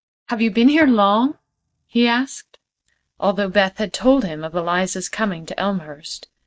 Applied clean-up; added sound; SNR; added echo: neural mask model DeepFilterNet 3.